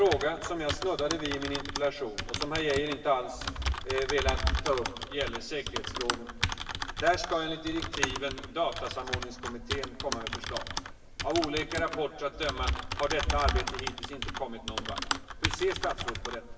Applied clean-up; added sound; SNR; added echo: none; Typing; 2 dB; reverberation time 1.4 s.